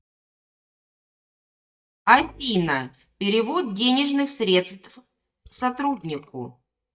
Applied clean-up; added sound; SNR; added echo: neural mask model DeepFilterNet 3.